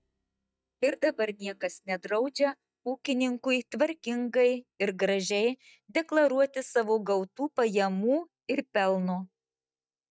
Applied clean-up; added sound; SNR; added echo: neural mask model DeepFilterNet 3.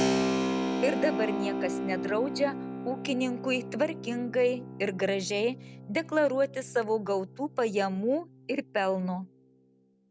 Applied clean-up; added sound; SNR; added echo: none; Keyboard (musical); 4 dB; none.